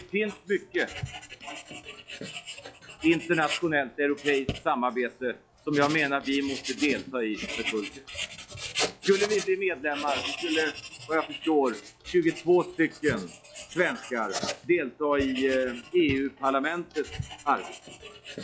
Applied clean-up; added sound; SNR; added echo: classical method log-MMSE.